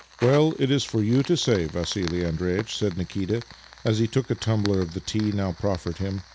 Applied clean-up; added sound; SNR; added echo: none; Fire; 18 dB; none.